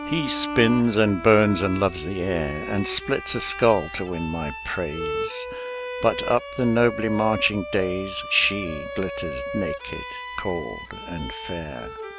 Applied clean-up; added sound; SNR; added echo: none; Bowed string instrument; 9 dB; none.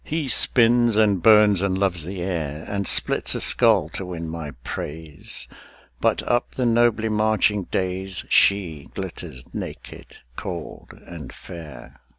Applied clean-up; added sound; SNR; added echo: none; none; none; none.